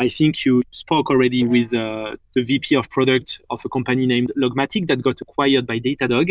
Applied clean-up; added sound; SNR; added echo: neural diffusion model UNIVERSE++.